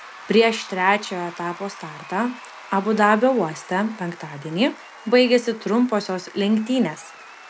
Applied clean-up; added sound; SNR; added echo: none; Applause / Crowd / Cheering; 19 dB; none.